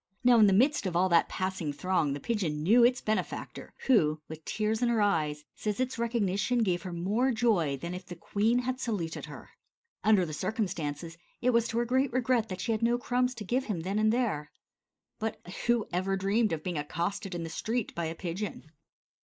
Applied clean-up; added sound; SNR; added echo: neural mask model Resemble Enhance denoiser.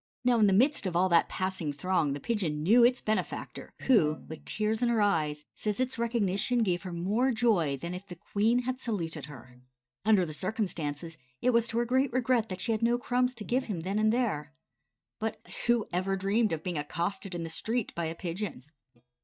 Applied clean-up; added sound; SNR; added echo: neural mask model DeepFilterNet 3.